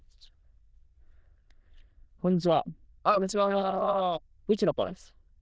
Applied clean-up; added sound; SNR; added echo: neural diffusion model UNIVERSE++.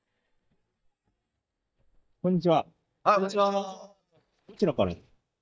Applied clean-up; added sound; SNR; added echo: neural mask model DeepFilterNet 3.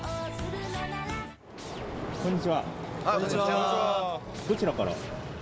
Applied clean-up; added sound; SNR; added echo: none; Scratching (performance technique); 17 dB; none.